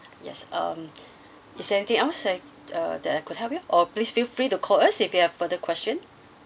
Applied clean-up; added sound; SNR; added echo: none; none; none; none.